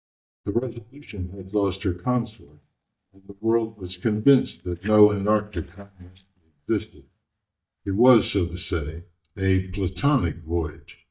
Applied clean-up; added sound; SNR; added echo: neural mask model DeepFilterNet 3.